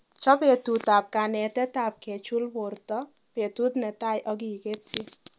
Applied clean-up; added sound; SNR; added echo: none; none; none; none.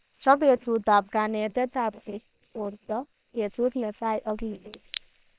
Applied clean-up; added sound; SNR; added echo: neural separator model SepFormer WHAM!.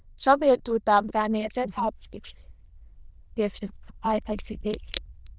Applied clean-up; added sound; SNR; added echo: neural diffusion model UNIVERSE++.